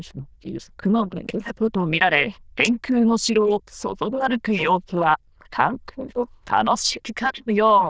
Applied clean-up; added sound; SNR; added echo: neural diffusion model UNIVERSE++.